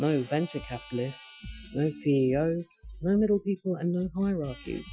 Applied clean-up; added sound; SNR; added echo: classical method Wiener filter.